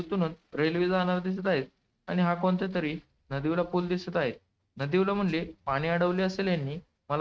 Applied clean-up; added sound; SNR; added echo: neural mask model RNNoise.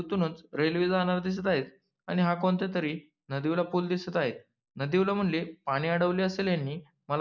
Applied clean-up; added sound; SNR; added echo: none; none; none; none.